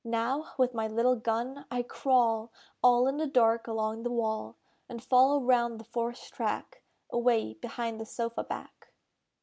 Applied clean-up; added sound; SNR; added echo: none; none; none; none.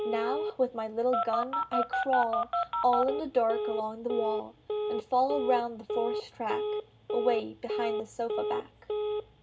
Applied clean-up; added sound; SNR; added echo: none; Telephone; 1 dB; reverberation time 0.2 s.